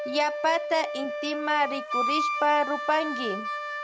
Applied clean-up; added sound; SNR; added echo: none; Wind instrument, woodwind instrument; 3 dB; none.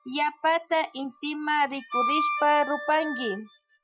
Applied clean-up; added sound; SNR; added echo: classical method Wiener filter.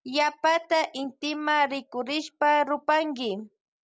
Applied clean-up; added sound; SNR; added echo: none; none; none; none.